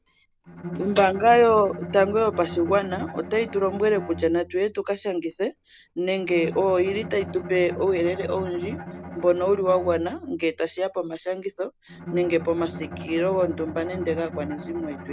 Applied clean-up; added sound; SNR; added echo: none; Bowed string instrument; 13 dB; none.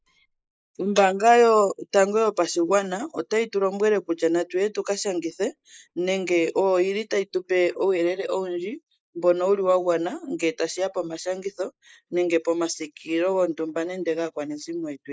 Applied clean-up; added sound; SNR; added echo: neural mask model Resemble Enhance denoiser.